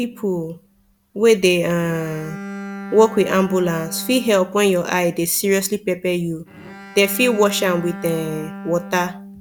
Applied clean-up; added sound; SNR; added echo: none; Bowed string instrument; 15 dB; none.